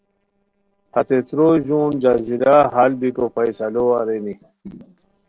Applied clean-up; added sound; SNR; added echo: neural separator model SepFormer DNS4.